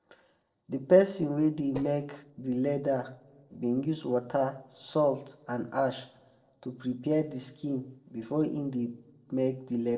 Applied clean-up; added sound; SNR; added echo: neural separator model SepFormer DNS4.